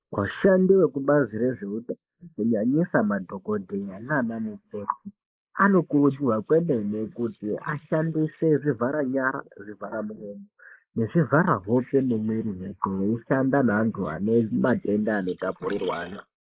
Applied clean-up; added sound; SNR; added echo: neural mask model Resemble Enhance denoiser.